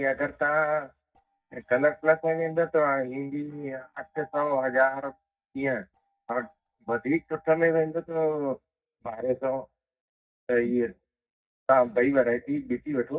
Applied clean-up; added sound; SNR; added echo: neural mask model DeepFilterNet 3.